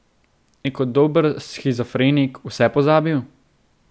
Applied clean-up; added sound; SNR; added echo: none; none; none; none.